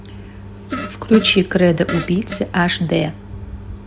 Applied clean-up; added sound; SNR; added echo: none; Fart; 9 dB; none.